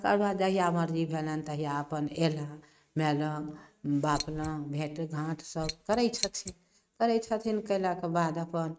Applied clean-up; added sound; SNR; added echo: neural mask model RNNoise.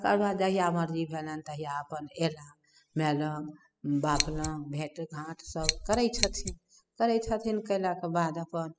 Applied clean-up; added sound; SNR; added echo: classical method spectral subtraction.